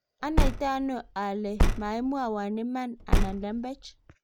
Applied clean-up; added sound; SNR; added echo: none; Car; -4 dB; none.